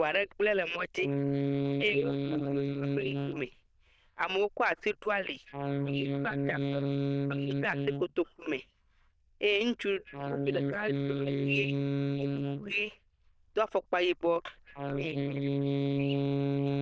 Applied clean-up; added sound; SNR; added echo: neural diffusion model UNIVERSE++.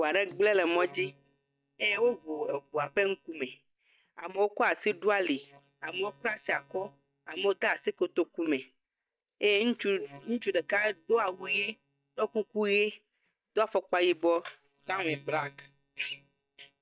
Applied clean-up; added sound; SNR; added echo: neural mask model DeepFilterNet 3.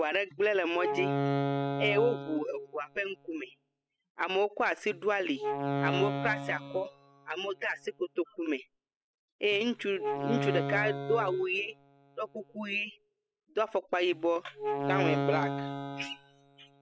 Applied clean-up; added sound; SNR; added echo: classical method spectral subtraction.